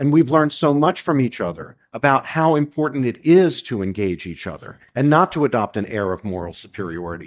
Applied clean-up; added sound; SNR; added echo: neural mask model DeepFilterNet 3.